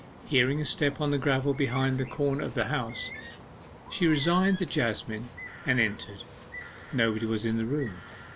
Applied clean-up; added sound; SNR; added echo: none; Bird; 15 dB; none.